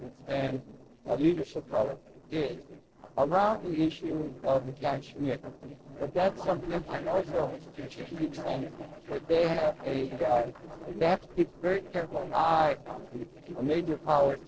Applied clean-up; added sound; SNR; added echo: neural separator model SepFormer DNS4.